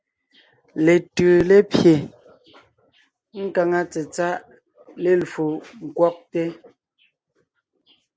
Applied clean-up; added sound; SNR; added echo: none; none; none; none.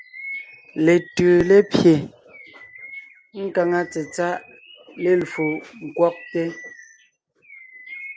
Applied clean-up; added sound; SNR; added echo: none; Bird vocalization, bird call, bird song; 18 dB; none.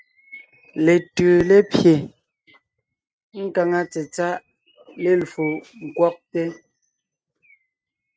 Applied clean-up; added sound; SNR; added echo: neural mask model RNNoise.